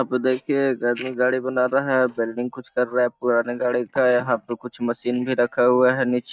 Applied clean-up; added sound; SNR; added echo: neural mask model DeepFilterNet 3.